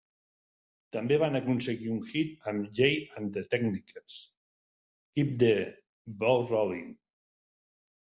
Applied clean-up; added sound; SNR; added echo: none; none; none; none.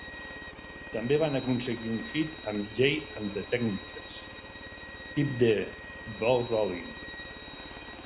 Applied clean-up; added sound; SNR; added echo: none; Aircraft + Bowed string instrument; 11 dB; none.